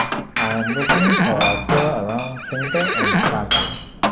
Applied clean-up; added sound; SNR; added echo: none; Glass + Livestock, farm animals, working animals; -3 dB; none.